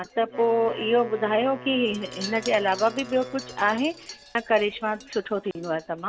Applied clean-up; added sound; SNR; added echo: none; Wind instrument, woodwind instrument + Wind chime; 16 dB; none.